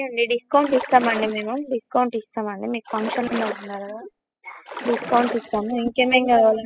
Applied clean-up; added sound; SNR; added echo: classical method spectral subtraction.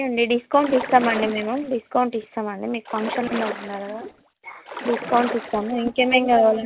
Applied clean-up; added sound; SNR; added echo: none; Splash, splatter; 11 dB; none.